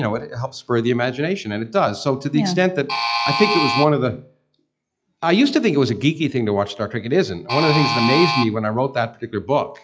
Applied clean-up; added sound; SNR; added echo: classical method log-MMSE.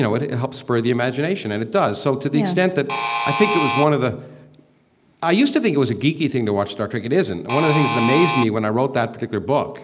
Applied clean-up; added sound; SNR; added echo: none; Alarm; 1 dB; none.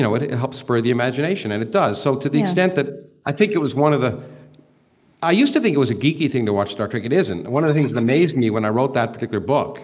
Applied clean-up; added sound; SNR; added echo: neural mask model Resemble Enhance denoiser.